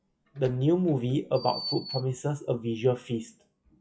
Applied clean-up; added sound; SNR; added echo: classical method WPE with log-MMSE.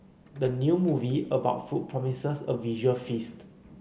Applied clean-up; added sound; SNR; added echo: none; Door; 16 dB; reverberation time 0.7 s.